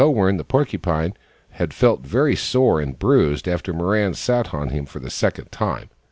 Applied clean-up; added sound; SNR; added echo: none; none; none; none.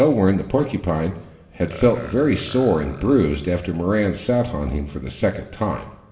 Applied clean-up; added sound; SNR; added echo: none; Burping, eructation; 19 dB; reverberation time 1.8 s.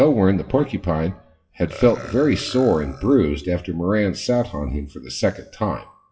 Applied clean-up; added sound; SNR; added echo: classical method WPE with log-MMSE.